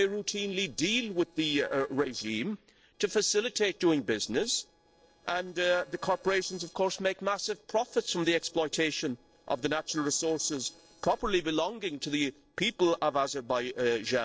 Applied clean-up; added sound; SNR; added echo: neural separator model SepFormer DNS4.